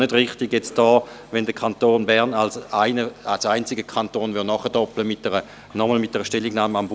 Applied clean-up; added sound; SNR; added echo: none; none; none; none.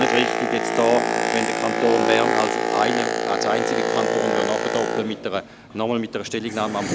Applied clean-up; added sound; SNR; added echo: none; Boat, Water vehicle; -1 dB; none.